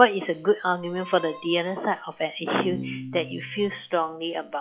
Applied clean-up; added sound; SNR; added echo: classical method log-MMSE.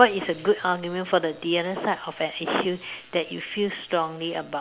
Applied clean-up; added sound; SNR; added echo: none; none; none; none.